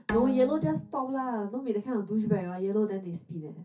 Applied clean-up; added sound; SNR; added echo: none; Bowed string instrument; 11 dB; reverberation time 0.3 s.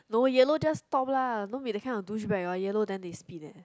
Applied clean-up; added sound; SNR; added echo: none; none; none; none.